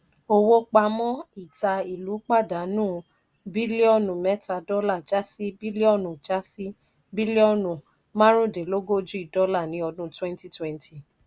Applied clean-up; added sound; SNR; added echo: none; none; none; none.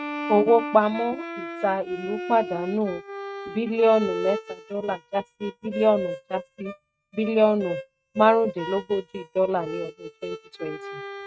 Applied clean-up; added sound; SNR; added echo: neural mask model RNNoise.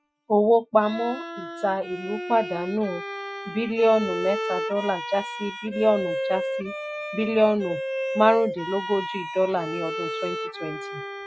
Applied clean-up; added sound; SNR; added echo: classical method Wiener filter.